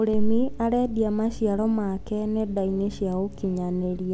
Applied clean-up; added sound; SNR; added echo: none; none; none; none.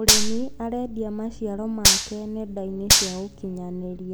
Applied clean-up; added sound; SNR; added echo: none; Gunshot, gunfire; -5 dB; none.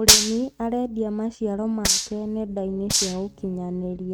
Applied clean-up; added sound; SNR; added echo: neural mask model RNNoise.